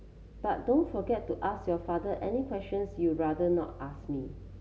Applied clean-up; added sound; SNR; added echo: none; none; none; none.